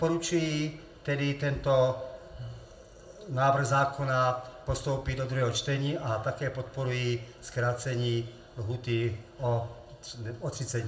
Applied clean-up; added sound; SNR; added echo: none; none; none; reverberation time 0.3 s.